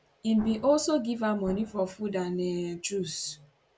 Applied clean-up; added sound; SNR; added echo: none; Explosion; 18 dB; none.